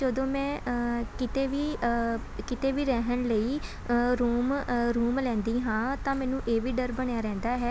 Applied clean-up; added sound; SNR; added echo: none; none; none; none.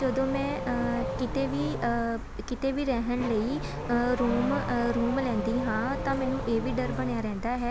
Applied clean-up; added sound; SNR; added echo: none; Accelerating, revving, vroom / Car; 6 dB; none.